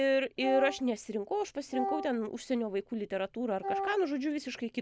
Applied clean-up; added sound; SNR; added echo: none; Wind instrument, woodwind instrument; 5 dB; none.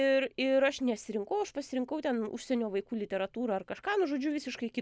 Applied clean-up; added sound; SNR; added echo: none; none; none; none.